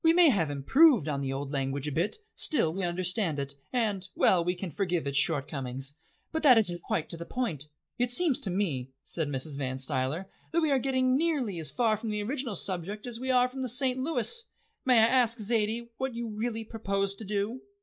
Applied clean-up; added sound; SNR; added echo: neural mask model Resemble Enhance denoiser.